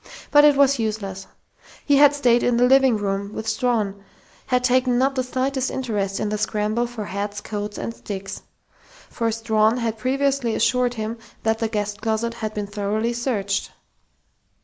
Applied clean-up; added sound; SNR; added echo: none; none; none; none.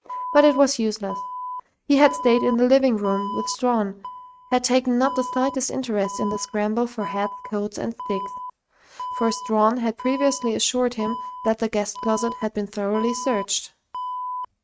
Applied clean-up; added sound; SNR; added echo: neural mask model RNNoise.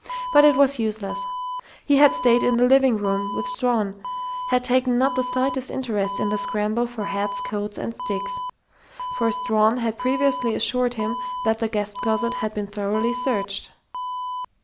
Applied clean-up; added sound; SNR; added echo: none; Alarm; 8 dB; none.